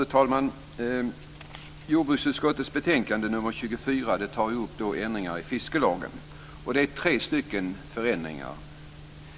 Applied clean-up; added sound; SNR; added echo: none; none; none; none.